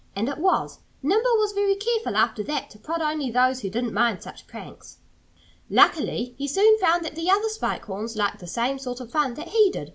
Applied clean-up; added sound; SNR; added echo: none; none; none; none.